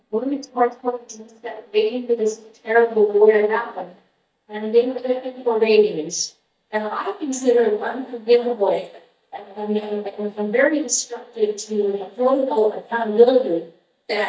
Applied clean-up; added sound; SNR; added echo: neural mask model DeepFilterNet 3.